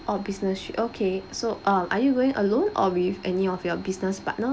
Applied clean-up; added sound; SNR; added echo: none; none; none; none.